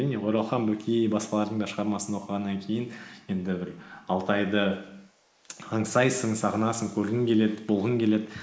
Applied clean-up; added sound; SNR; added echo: neural mask model Resemble Enhance denoiser.